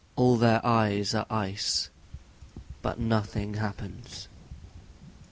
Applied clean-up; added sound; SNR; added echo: none; none; none; none.